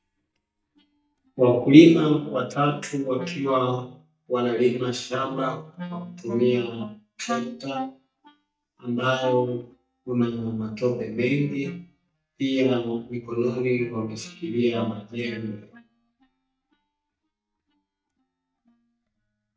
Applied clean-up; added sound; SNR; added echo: neural mask model DeepFilterNet 3.